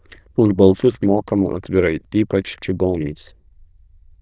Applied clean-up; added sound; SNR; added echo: neural diffusion model UNIVERSE++.